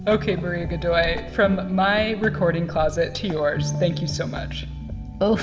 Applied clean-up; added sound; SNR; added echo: none; Growling; 19 dB; reverberation time 1.1 s.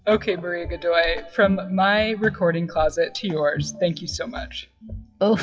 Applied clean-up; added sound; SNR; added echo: classical method WPE with log-MMSE.